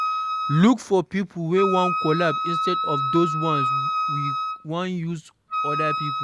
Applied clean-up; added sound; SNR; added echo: none; Wind instrument, woodwind instrument; 2 dB; none.